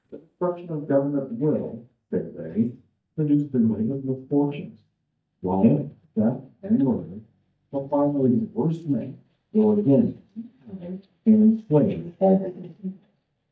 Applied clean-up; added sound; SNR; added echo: neural mask model DeepFilterNet 3.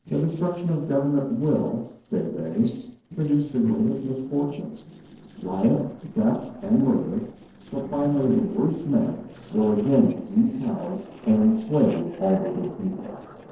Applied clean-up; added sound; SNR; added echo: neural separator model SepFormer DNS4.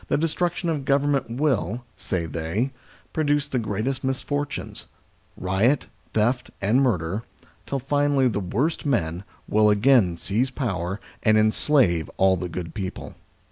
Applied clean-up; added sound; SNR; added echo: none; none; none; none.